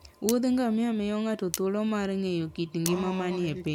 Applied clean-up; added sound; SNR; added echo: none; Cutlery, silverware + Toilet flush; 12 dB; none.